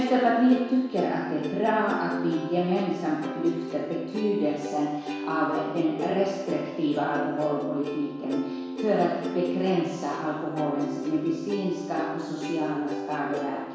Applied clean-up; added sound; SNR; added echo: none; Plucked string instrument; 7 dB; reverberation time 1.1 s.